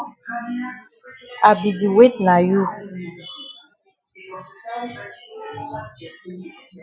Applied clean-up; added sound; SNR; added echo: none; none; none; none.